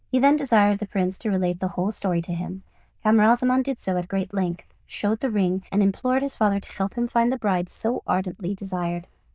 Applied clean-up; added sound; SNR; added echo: neural diffusion model UNIVERSE++.